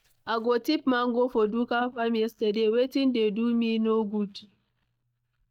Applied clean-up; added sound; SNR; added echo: neural mask model DeepFilterNet 3.